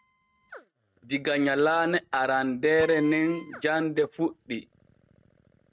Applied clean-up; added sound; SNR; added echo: neural mask model RNNoise.